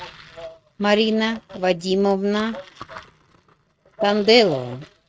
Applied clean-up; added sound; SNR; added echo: neural mask model RNNoise.